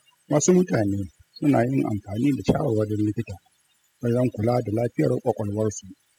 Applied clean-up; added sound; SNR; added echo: classical method spectral subtraction.